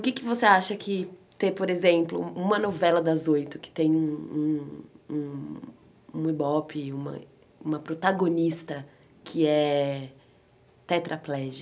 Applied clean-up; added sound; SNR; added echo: none; none; none; none.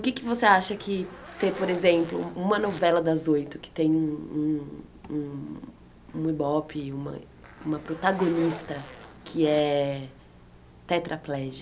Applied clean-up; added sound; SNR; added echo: none; Zipper (clothing); 18 dB; none.